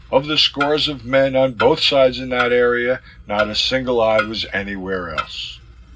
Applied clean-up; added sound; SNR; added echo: none; Clock; 12 dB; reverberation time 0.4 s.